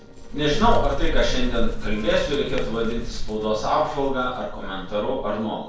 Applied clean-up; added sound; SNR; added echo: neural separator model SepFormer DNS4.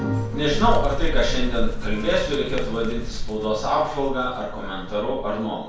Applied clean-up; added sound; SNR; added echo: none; Bird; 1 dB; reverberation time 0.5 s.